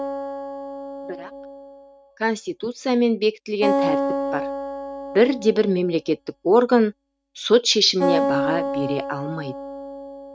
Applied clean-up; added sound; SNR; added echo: neural mask model RNNoise.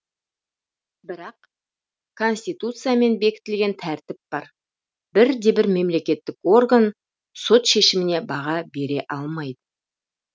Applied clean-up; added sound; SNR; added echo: none; none; none; none.